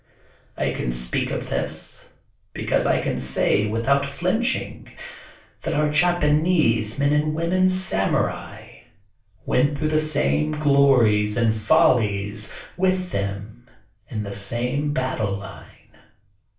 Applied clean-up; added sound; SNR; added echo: none; none; none; reverberation time 0.3 s.